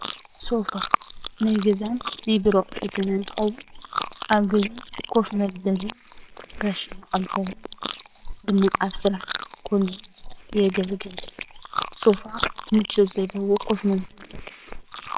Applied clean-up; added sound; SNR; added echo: neural separator model SepFormer WHAMR!.